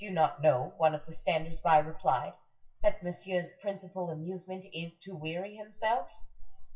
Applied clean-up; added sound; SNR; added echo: classical method WPE with log-MMSE.